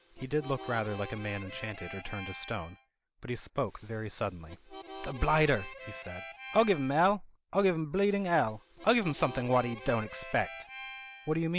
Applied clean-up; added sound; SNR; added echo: none; Harmonica; 15 dB; none.